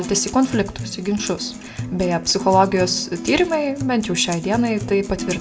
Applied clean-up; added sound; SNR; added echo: none; Acoustic guitar; 10 dB; reverberation time 1.0 s.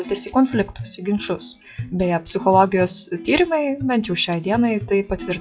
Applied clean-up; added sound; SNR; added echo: classical method WPE with log-MMSE.